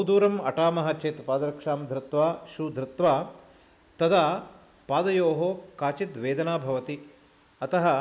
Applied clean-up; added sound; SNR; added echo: none; none; none; none.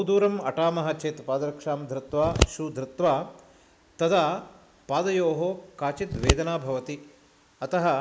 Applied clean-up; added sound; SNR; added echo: none; Scissors; 1 dB; none.